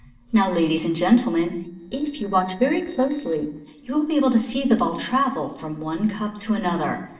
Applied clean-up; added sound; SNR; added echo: neural separator model SepFormer DNS4.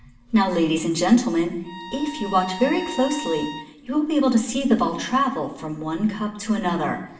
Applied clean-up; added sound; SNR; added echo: none; Bowed string instrument; 14 dB; reverberation time 0.7 s.